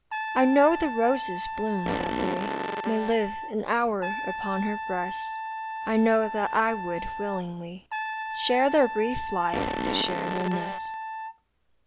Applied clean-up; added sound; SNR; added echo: none; Fart + Trumpet; 5 dB; none.